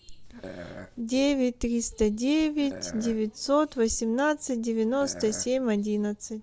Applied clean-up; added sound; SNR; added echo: none; Burping, eructation; 15 dB; none.